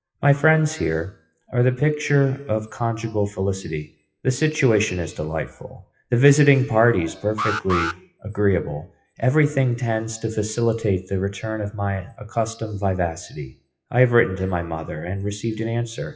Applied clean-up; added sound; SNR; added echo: classical method WPE with log-MMSE.